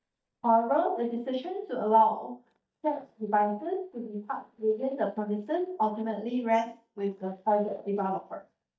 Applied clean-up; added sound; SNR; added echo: neural mask model DeepFilterNet 3.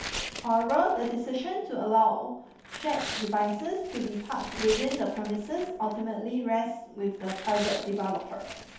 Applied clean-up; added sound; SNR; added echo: none; Tearing; 12 dB; reverberation time 0.8 s.